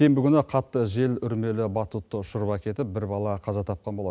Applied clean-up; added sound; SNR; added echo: none; none; none; none.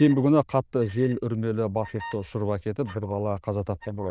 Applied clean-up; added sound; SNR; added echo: neural diffusion model UNIVERSE++.